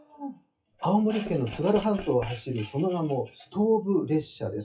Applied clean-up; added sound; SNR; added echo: classical method WPE with log-MMSE.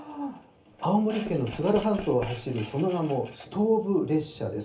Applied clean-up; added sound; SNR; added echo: none; Knock / Wood; 17 dB; reverberation time 0.3 s.